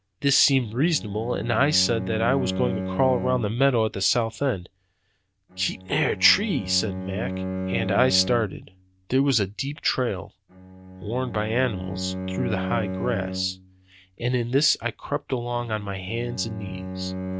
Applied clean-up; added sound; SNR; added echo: none; Bowed string instrument; 7 dB; none.